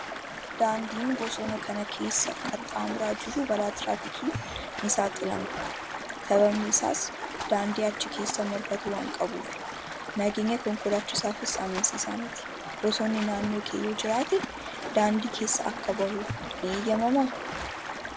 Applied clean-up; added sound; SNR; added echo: none; Stream; 7 dB; none.